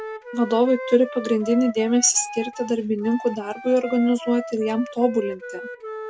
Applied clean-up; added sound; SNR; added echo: none; Wind instrument, woodwind instrument; 13 dB; none.